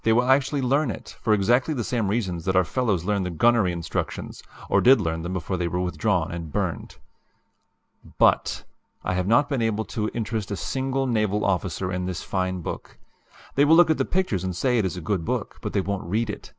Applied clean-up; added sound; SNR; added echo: none; none; none; none.